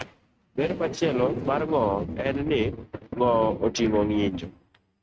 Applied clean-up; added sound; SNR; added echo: neural mask model RNNoise.